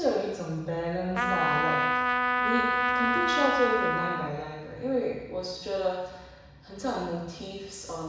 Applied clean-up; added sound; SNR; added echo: none; Trumpet; -4 dB; reverberation time 1.1 s.